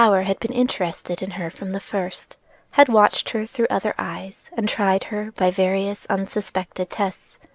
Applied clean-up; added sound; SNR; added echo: none; none; none; none.